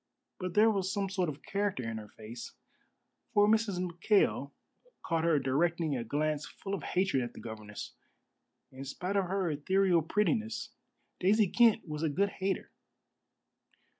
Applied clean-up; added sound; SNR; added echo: none; none; none; none.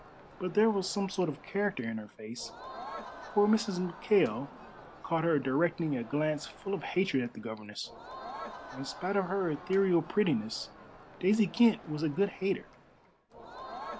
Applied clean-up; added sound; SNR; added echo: none; Crowd; 16 dB; none.